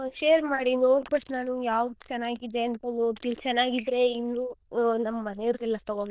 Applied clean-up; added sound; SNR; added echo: neural diffusion model UNIVERSE++.